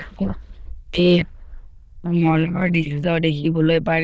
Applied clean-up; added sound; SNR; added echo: neural diffusion model UNIVERSE++.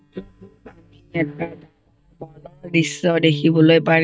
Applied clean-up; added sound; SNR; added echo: neural mask model DeepFilterNet 3.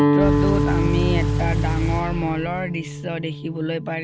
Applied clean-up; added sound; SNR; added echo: none; Engine / Car + Guitar; -4 dB; none.